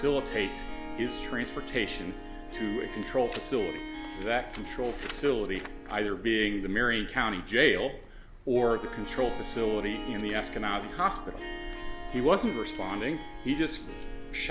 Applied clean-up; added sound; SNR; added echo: none; Harp; 12 dB; none.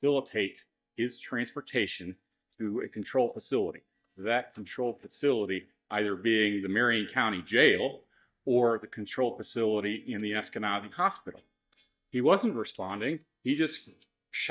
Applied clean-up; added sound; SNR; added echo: neural mask model DeepFilterNet 3.